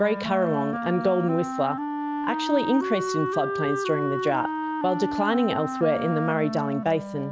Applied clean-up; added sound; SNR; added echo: none; Wind instrument, woodwind instrument; 4 dB; none.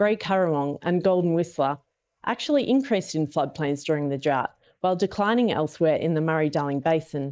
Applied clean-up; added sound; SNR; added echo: neural mask model Resemble Enhance denoiser.